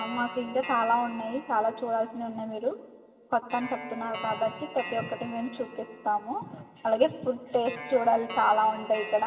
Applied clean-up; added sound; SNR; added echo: none; Guitar; 14 dB; reverberation time 2.6 s.